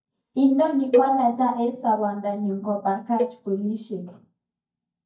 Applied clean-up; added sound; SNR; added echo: neural mask model DeepFilterNet 3.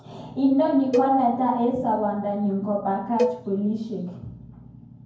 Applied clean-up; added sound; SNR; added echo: none; Cowbell; 7 dB; reverberation time 0.9 s.